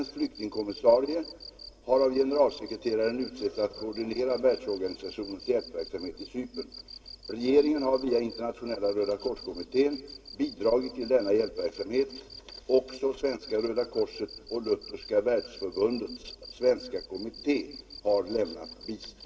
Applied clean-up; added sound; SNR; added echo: none; Cricket; 18 dB; reverberation time 1.8 s.